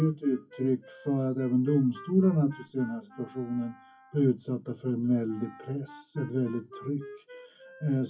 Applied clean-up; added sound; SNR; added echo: classical method WPE with log-MMSE.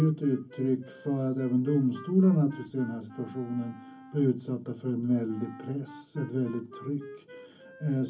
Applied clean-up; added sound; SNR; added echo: none; Wind instrument, woodwind instrument; 19 dB; reverberation time 0.3 s.